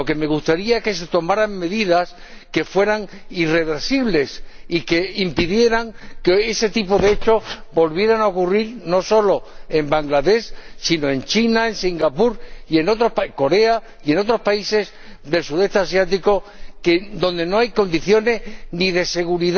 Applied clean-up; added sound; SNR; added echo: none; Buzz; 15 dB; none.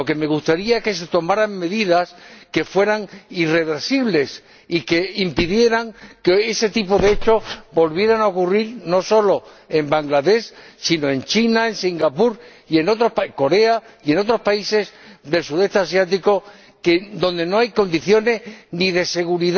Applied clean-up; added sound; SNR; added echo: none; none; none; none.